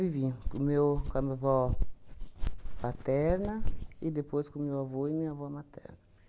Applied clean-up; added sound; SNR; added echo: none; none; none; none.